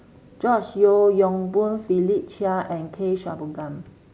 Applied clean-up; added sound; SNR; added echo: none; none; none; none.